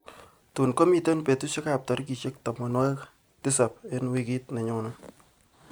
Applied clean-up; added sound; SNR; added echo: none; none; none; none.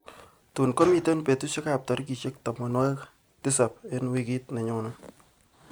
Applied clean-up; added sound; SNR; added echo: none; Gunshot, gunfire; 16 dB; none.